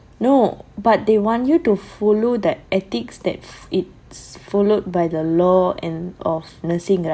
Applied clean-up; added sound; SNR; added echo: none; none; none; none.